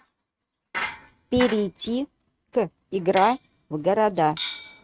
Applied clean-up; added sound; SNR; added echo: neural mask model RNNoise.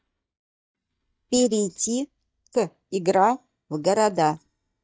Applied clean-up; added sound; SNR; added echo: neural mask model DeepFilterNet 3.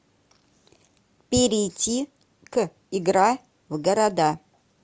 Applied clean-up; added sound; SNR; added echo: none; none; none; none.